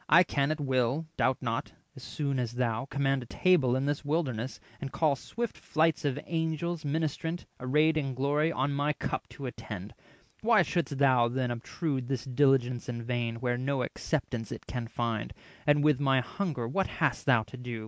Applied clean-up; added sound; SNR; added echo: none; none; none; none.